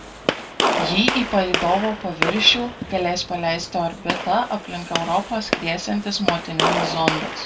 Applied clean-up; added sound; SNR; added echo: none; Gunshot, gunfire; 2 dB; reverberation time 0.2 s.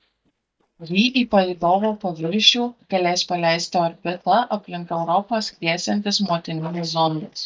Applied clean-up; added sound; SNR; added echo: neural mask model DeepFilterNet 3.